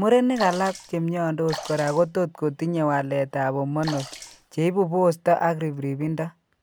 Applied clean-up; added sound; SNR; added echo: none; Sink (filling or washing) / Water / Splash, splatter; 13 dB; none.